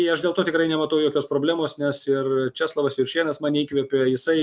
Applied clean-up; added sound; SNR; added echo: none; none; none; none.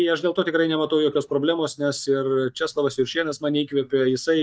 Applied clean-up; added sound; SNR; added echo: neural mask model DeepFilterNet 3.